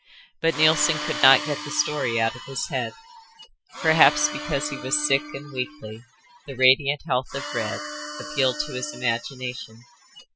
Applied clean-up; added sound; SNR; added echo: classical method Wiener filter.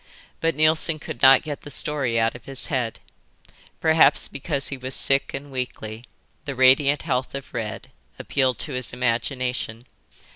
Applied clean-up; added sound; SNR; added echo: none; none; none; none.